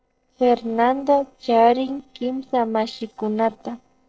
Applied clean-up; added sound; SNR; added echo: neural separator model SepFormer DNS4.